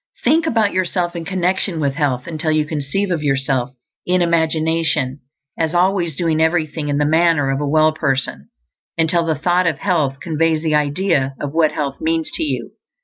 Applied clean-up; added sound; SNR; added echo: none; none; none; none.